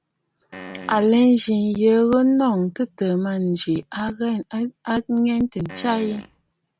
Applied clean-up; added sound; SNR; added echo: none; Fart; 17 dB; none.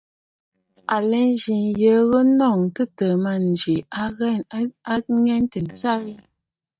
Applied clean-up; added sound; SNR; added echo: neural mask model DeepFilterNet 3.